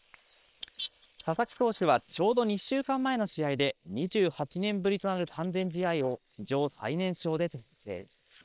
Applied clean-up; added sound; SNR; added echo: neural separator model SepFormer WHAM!.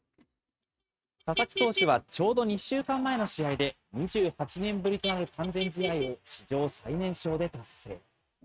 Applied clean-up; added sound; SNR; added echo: neural mask model RNNoise.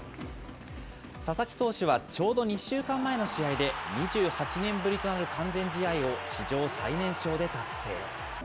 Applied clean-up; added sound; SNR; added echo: none; none; none; none.